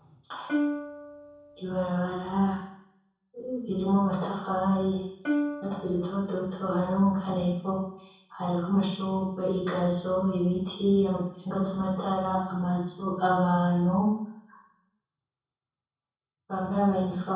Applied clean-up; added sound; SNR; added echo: none; Plucked string instrument; 6 dB; reverberation time 0.7 s.